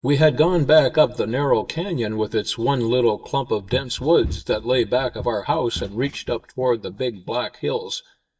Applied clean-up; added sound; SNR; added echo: neural mask model DeepFilterNet 3.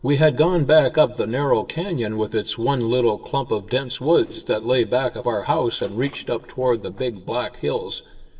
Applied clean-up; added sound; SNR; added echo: neural separator model SepFormer DNS4.